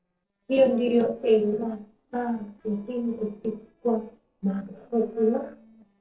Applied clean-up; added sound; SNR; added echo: neural separator model SepFormer DNS4.